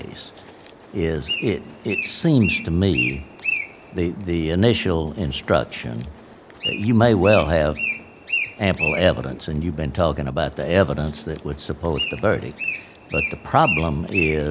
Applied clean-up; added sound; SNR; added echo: none; Bird; 8 dB; none.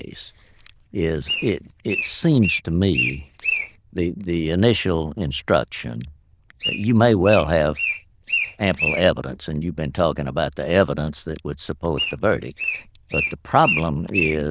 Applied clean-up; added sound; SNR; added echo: neural diffusion model UNIVERSE++.